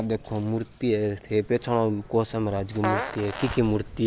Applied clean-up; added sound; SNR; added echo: none; Fart; 7 dB; none.